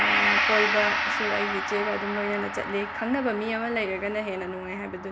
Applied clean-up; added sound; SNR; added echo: none; Gong; -1 dB; none.